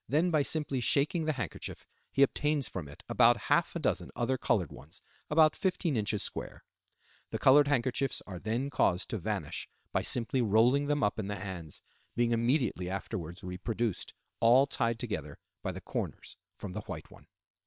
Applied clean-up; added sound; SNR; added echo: neural separator model SepFormer WHAM!.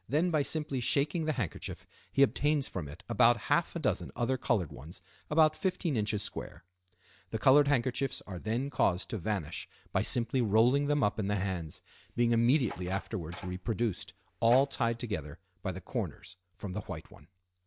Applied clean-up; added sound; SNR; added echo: none; Door; 19 dB; none.